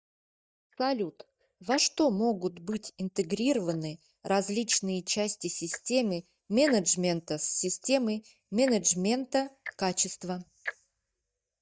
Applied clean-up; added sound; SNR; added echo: neural mask model DeepFilterNet 3.